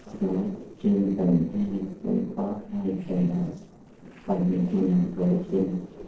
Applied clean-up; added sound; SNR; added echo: neural separator model SepFormer DNS4.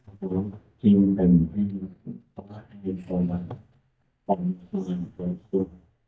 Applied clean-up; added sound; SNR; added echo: neural mask model DeepFilterNet 3.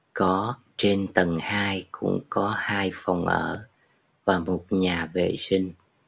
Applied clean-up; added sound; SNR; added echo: none; none; none; none.